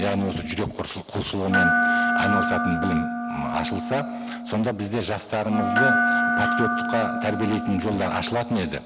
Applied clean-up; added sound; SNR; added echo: none; Wind instrument, woodwind instrument + Door / Bell; -1 dB; none.